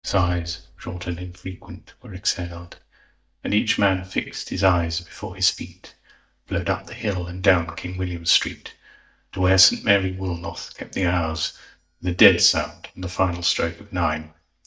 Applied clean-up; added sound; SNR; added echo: neural mask model DeepFilterNet 3.